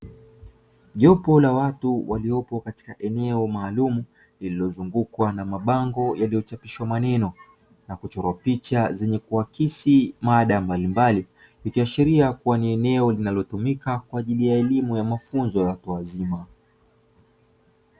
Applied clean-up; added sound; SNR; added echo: none; none; none; none.